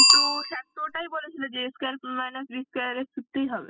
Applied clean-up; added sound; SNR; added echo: classical method spectral subtraction.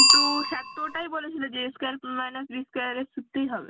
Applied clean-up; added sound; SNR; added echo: none; Bicycle bell; -5 dB; none.